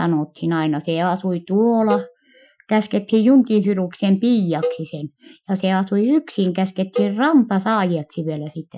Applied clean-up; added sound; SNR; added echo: classical method Wiener filter.